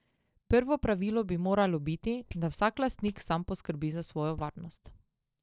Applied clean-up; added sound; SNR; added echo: neural separator model SepFormer DNS4.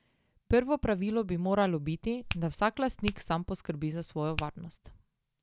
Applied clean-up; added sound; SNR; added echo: none; Finger snapping; 10 dB; none.